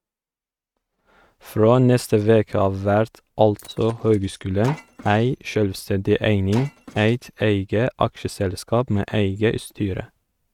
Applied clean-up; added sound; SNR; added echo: neural mask model RNNoise.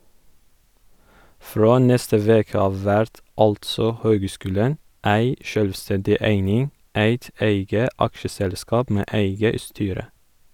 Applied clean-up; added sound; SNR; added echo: none; none; none; none.